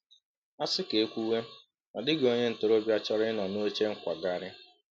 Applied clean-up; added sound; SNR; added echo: none; none; none; none.